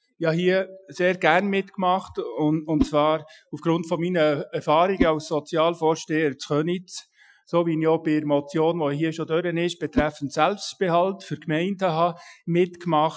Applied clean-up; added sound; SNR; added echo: classical method Wiener filter.